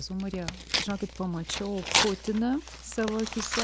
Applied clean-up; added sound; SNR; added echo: none; Tearing; 2 dB; none.